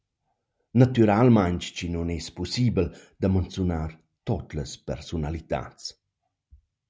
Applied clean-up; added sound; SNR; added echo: none; none; none; none.